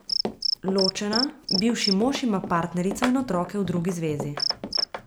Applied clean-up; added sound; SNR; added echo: none; Run + Cricket; 4 dB; none.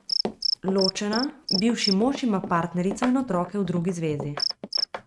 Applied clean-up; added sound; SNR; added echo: neural mask model RNNoise.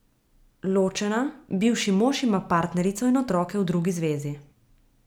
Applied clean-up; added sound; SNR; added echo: none; none; none; none.